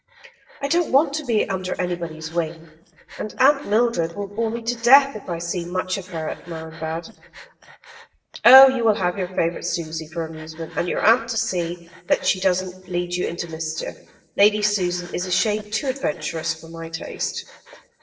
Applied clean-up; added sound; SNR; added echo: neural separator model SepFormer DNS4.